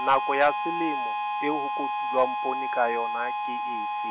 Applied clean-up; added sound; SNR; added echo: none; Harmonica; 0 dB; none.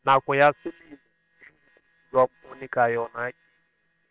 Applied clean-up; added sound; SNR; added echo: neural separator model SepFormer WHAM!.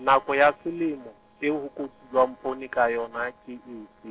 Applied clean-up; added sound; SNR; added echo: neural separator model SepFormer DNS4.